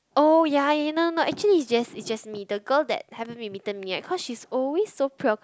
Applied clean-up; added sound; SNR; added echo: none; none; none; none.